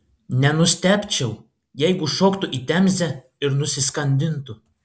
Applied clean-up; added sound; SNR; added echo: none; none; none; none.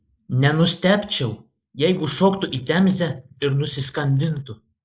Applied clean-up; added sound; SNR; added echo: neural mask model Resemble Enhance denoiser.